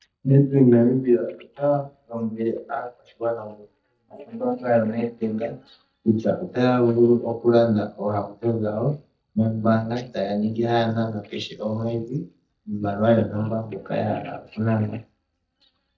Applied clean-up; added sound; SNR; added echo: neural mask model DeepFilterNet 3.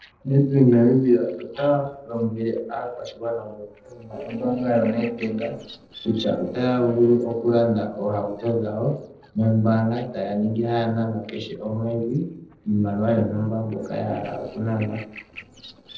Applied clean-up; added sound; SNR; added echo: neural separator model SepFormer DNS4.